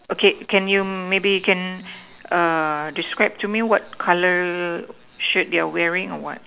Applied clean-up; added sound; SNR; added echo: none; none; none; none.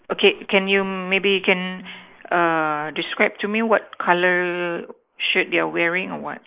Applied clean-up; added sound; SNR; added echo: neural mask model Resemble Enhance denoiser.